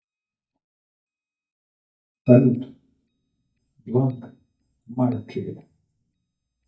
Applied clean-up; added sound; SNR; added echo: neural mask model DeepFilterNet 3.